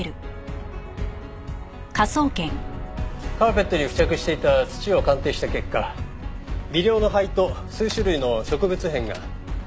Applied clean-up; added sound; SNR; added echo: none; none; none; none.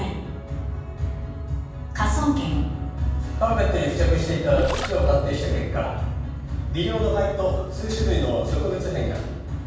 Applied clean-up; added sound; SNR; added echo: none; Gurgling; 9 dB; reverberation time 1.2 s.